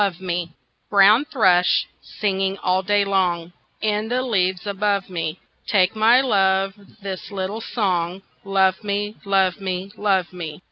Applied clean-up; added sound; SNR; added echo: none; none; none; none.